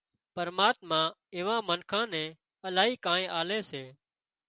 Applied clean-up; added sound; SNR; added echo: none; none; none; none.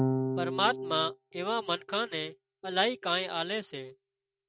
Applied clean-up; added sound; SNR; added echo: neural mask model RNNoise.